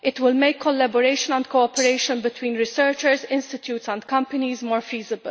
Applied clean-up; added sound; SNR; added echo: none; Tambourine; 8 dB; none.